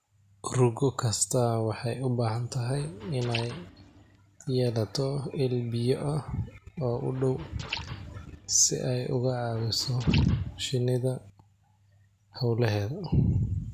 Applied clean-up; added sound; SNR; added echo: none; Liquid; 15 dB; none.